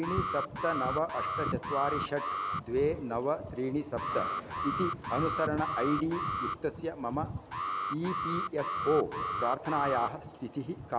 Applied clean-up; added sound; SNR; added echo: none; Alarm; 3 dB; none.